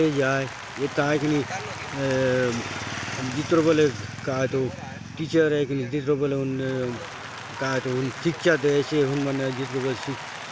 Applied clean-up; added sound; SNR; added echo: none; Applause; 13 dB; none.